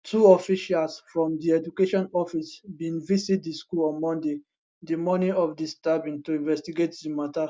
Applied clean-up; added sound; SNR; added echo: none; none; none; none.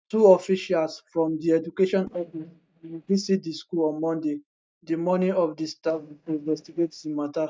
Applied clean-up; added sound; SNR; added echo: neural mask model DeepFilterNet 3.